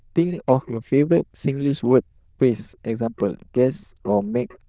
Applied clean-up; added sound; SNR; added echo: neural diffusion model UNIVERSE++.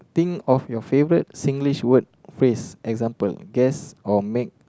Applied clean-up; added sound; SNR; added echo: none; none; none; none.